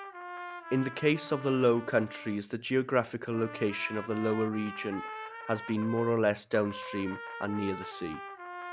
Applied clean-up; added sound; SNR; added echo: none; Trumpet; 12 dB; none.